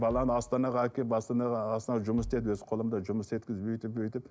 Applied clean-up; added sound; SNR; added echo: none; Bass drum; 17 dB; none.